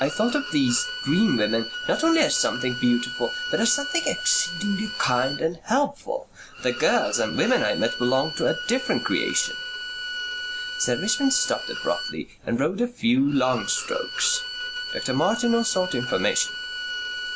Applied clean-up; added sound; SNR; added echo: none; Bowed string instrument; 8 dB; none.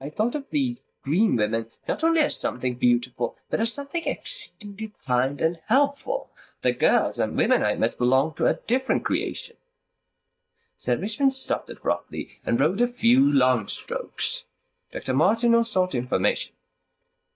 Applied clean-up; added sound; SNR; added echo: neural mask model DeepFilterNet 3.